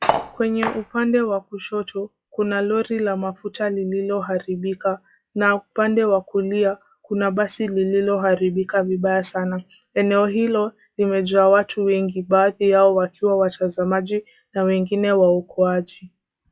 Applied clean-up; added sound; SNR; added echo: classical method log-MMSE.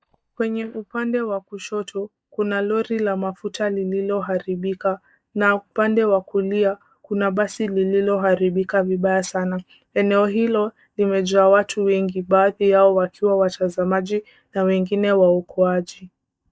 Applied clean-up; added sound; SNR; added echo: neural mask model DeepFilterNet 3.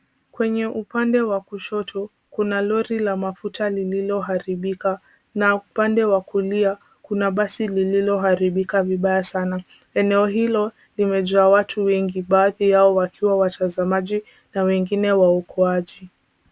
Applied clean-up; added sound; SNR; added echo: none; none; none; none.